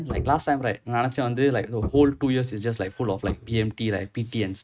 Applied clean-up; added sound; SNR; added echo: neural mask model RNNoise.